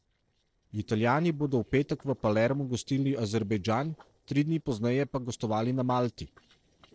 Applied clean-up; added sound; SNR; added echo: neural separator model SepFormer DNS4.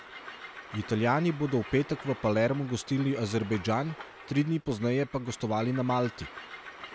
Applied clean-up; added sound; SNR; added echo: none; Train; 16 dB; none.